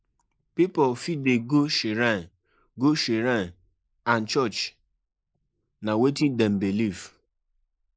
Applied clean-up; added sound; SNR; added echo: neural mask model Resemble Enhance denoiser.